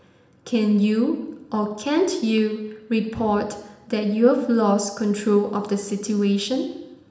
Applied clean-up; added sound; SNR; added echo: none; none; none; reverberation time 0.8 s.